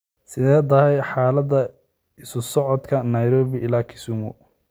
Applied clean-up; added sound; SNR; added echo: none; none; none; none.